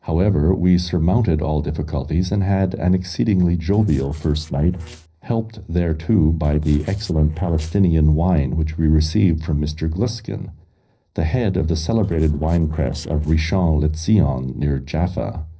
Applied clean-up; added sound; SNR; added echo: neural separator model SepFormer DNS4.